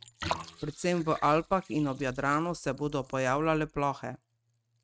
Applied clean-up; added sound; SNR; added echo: neural mask model RNNoise.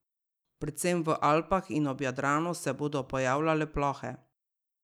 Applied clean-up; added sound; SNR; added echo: none; none; none; none.